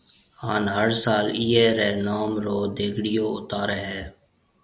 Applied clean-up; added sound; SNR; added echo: none; none; none; none.